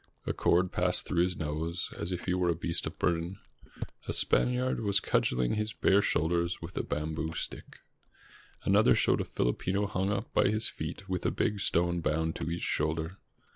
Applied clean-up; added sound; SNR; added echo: none; Chewing, mastication; 20 dB; none.